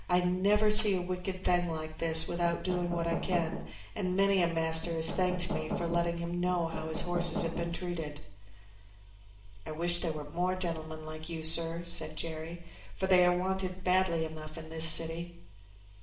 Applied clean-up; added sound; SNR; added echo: none; Knock; 6 dB; reverberation time 0.6 s.